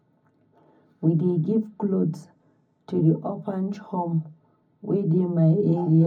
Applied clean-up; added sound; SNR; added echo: none; none; none; reverberation time 0.4 s.